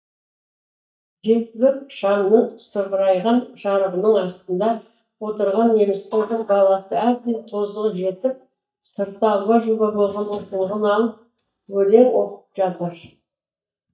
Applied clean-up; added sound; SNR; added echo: neural mask model DeepFilterNet 3.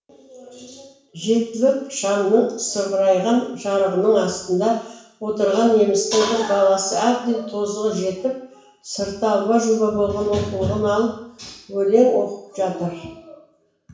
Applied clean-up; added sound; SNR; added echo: none; Alarm; 9 dB; reverberation time 0.7 s.